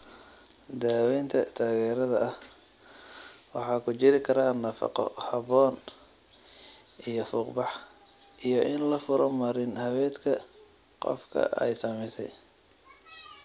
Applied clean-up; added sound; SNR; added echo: none; none; none; none.